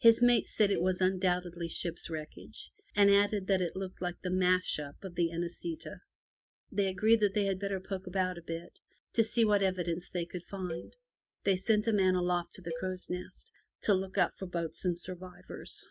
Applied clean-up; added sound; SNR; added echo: none; Cowbell; 16 dB; none.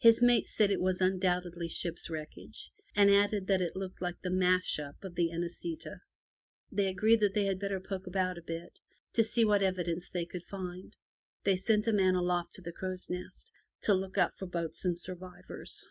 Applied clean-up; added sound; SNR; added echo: none; none; none; none.